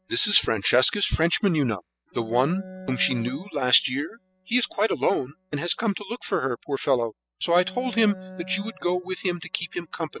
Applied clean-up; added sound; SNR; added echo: classical method spectral subtraction.